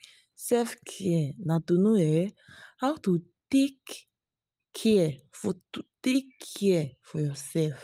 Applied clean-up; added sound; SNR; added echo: none; none; none; none.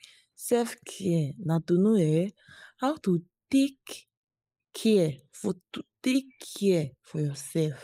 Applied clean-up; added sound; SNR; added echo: neural mask model Resemble Enhance denoiser.